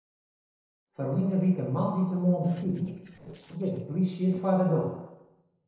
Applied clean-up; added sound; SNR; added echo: neural separator model SepFormer DNS4.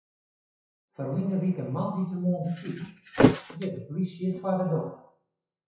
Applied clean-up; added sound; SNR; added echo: classical method WPE with log-MMSE.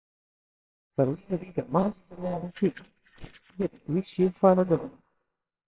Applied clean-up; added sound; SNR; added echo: neural separator model SepFormer WHAMR!.